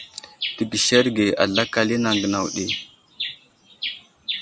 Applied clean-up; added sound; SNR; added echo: none; none; none; none.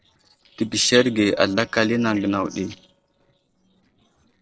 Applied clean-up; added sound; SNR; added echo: neural separator model SepFormer DNS4.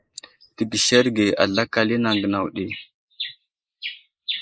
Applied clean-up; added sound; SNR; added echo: neural mask model Resemble Enhance denoiser.